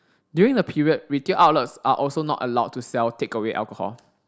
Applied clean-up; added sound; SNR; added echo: none; none; none; none.